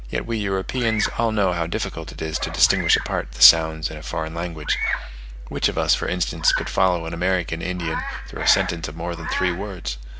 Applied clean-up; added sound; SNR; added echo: none; Bird vocalization, bird call, bird song; 10 dB; none.